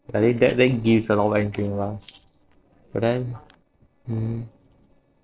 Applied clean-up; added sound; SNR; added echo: neural separator model SepFormer DNS4.